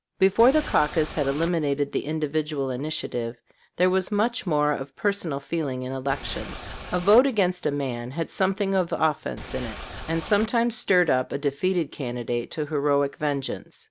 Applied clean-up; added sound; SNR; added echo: none; Boat, Water vehicle; 11 dB; none.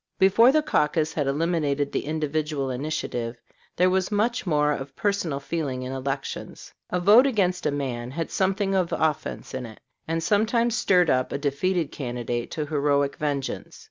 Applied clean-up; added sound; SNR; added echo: none; none; none; none.